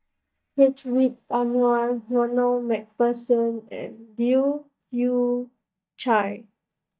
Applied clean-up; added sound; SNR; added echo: neural mask model DeepFilterNet 3.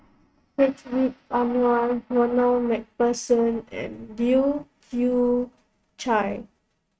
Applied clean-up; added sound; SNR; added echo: neural mask model RNNoise.